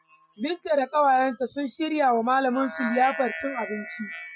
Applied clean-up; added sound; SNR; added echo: classical method Wiener filter.